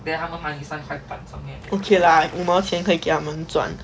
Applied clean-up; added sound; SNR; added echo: none; Splash, splatter; 19 dB; none.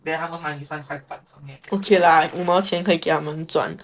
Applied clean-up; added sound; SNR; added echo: neural separator model SepFormer DNS4.